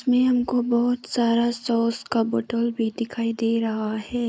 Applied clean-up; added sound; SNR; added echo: neural mask model Resemble Enhance denoiser.